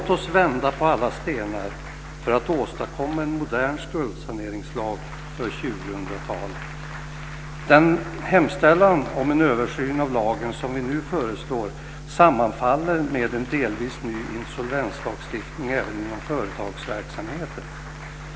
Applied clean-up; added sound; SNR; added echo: none; Applause; 18 dB; none.